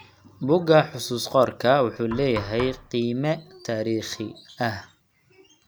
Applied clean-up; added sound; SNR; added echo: none; Knock; 16 dB; none.